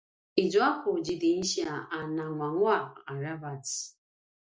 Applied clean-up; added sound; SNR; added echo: none; none; none; none.